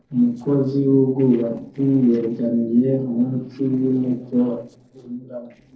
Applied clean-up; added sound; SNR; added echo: neural separator model SepFormer DNS4.